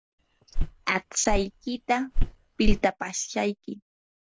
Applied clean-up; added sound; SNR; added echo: none; Walk, footsteps; -2 dB; none.